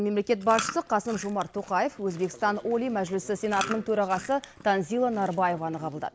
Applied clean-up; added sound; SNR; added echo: none; Chewing, mastication; 14 dB; none.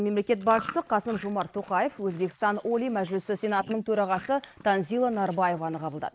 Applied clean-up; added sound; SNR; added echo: neural mask model Resemble Enhance denoiser.